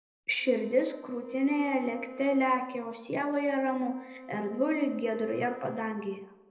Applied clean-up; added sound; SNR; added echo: neural separator model SepFormer DNS4.